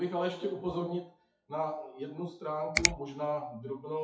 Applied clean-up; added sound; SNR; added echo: classical method WPE with log-MMSE.